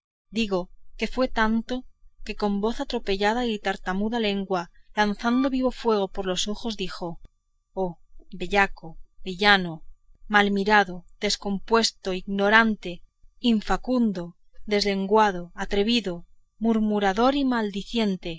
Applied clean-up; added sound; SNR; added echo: neural mask model DeepFilterNet 3.